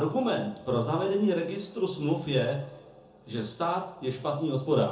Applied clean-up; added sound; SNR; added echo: none; none; none; reverberation time 0.6 s.